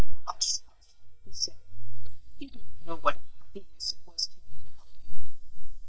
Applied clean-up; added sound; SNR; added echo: neural mask model DeepFilterNet 3.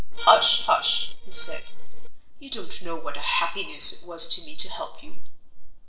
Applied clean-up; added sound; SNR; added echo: neural separator model SepFormer DNS4.